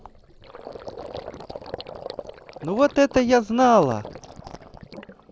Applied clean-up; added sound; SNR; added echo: none; Gurgling; 15 dB; none.